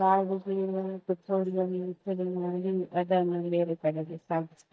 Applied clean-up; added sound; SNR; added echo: neural mask model DeepFilterNet 3.